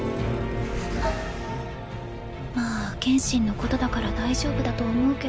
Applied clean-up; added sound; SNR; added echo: none; Piano; 11 dB; none.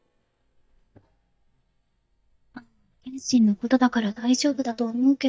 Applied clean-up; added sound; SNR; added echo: neural mask model DeepFilterNet 3.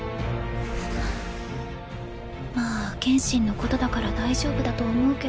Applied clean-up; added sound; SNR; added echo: none; none; none; none.